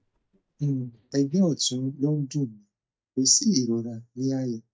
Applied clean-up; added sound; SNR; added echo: neural mask model DeepFilterNet 3.